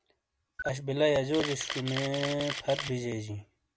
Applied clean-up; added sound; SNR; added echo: none; Camera; 7 dB; none.